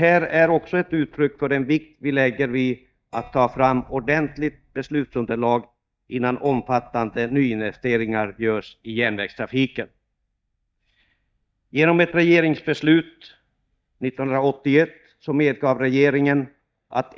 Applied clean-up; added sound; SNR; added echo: neural mask model DeepFilterNet 3.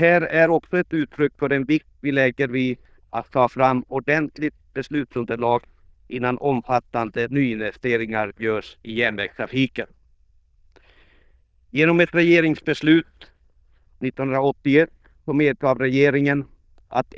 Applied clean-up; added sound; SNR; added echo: neural diffusion model UNIVERSE++.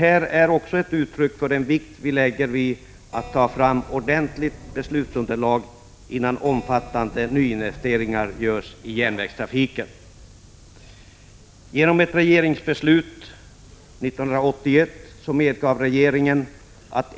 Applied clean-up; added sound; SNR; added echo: none; Keyboard (musical); 17 dB; none.